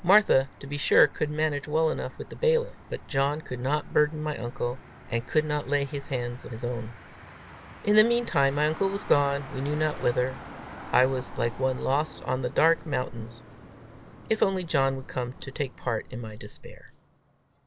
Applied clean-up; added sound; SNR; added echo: none; Motor vehicle (road); 18 dB; none.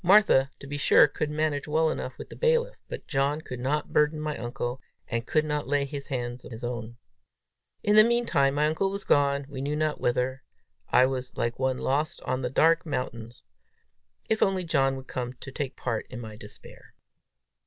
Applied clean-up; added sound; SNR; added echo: none; none; none; none.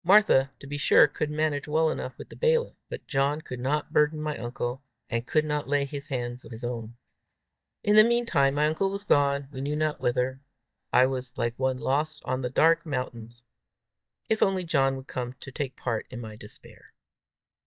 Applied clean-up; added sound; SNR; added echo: neural mask model DeepFilterNet 3.